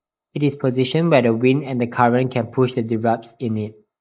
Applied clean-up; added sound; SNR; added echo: neural mask model Resemble Enhance denoiser.